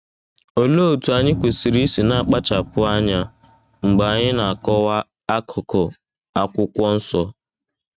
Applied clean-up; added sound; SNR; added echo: neural mask model RNNoise.